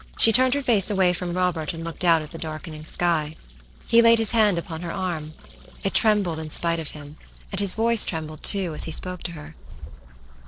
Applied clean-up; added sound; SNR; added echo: neural separator model SepFormer DNS4.